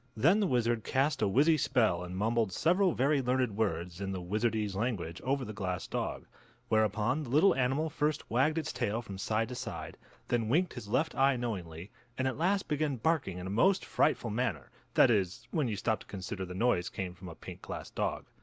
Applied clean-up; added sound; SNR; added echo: none; none; none; none.